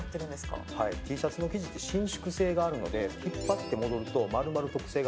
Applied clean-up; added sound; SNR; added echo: none; Electric guitar; 18 dB; none.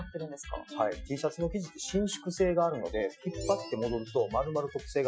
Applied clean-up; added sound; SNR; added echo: classical method Wiener filter.